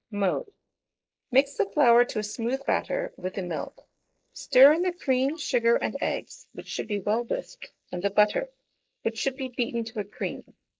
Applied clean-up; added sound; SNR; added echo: neural mask model Resemble Enhance denoiser.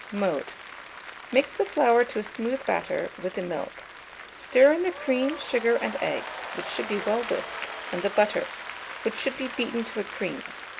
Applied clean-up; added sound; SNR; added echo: none; Applause; 11 dB; none.